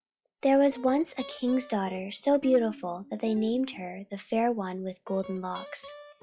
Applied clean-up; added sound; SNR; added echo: classical method log-MMSE.